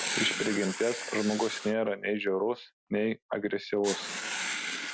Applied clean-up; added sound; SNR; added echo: none; Writing; 6 dB; none.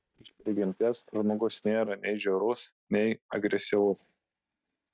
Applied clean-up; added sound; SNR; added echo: neural mask model DeepFilterNet 3.